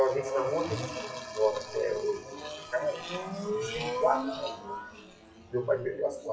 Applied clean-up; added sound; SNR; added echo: classical method WPE with log-MMSE.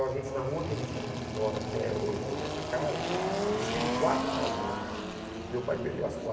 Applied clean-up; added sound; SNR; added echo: none; Engine; 0 dB; reverberation time 2.5 s.